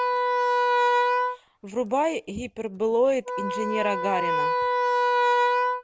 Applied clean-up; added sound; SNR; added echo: none; Wind instrument, woodwind instrument; -4 dB; none.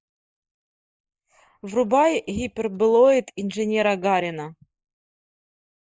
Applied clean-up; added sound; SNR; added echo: neural mask model Resemble Enhance denoiser.